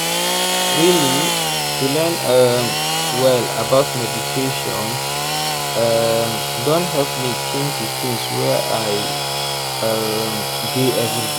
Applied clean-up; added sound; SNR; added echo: none; Sawing / Engine; 0 dB; none.